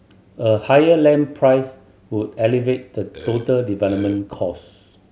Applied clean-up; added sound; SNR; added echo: none; Burping, eructation; 16 dB; none.